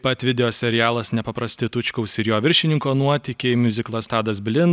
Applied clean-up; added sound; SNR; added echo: none; none; none; none.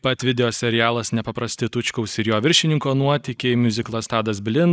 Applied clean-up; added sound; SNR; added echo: neural mask model Resemble Enhance denoiser.